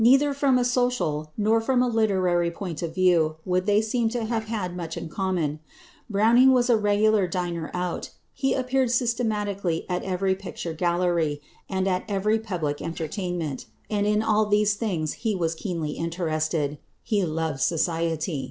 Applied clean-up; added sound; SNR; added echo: neural separator model SepFormer DNS4.